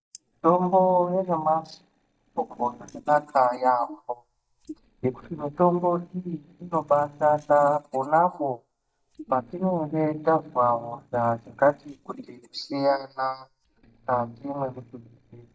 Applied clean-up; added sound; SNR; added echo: neural mask model DeepFilterNet 3.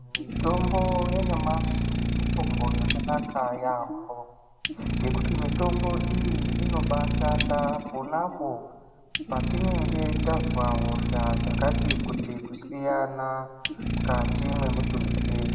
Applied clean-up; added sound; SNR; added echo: none; Idling; -5 dB; reverberation time 0.9 s.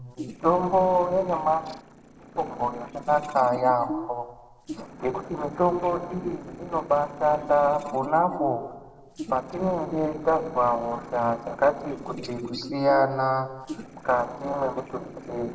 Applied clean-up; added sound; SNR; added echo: neural separator model SepFormer DNS4.